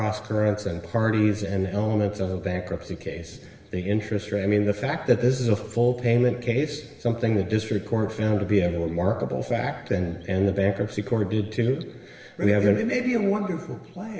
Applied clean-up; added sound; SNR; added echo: none; none; none; reverberation time 1.0 s.